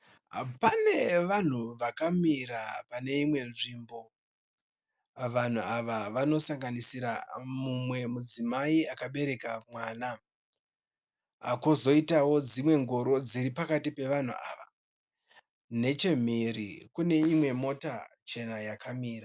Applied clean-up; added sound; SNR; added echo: none; none; none; none.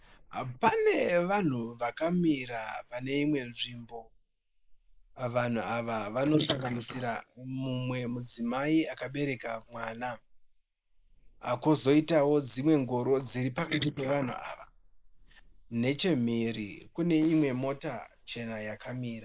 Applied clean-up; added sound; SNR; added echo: neural mask model Resemble Enhance denoiser.